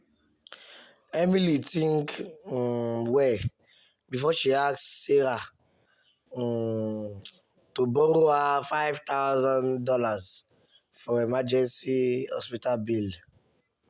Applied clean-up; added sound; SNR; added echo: none; none; none; none.